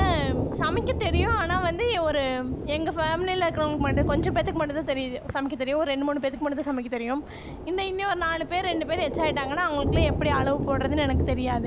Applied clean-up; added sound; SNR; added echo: none; Thunder; 3 dB; none.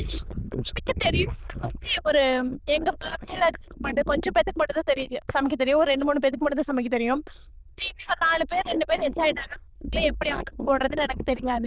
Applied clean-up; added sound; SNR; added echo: neural diffusion model UNIVERSE++.